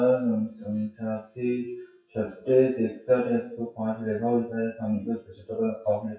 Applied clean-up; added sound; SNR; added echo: classical method WPE with log-MMSE.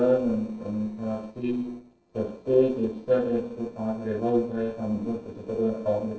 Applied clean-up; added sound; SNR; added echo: neural separator model SepFormer DNS4.